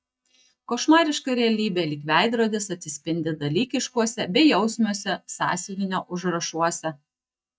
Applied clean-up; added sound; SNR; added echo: neural mask model DeepFilterNet 3.